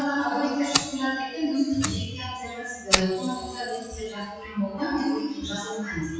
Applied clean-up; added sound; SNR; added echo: classical method WPE with log-MMSE.